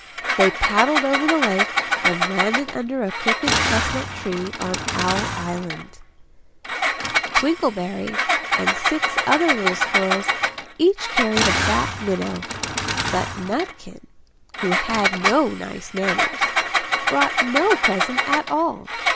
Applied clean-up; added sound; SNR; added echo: none; Engine; -1 dB; none.